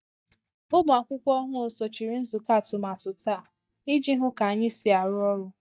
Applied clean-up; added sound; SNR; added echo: neural mask model DeepFilterNet 3.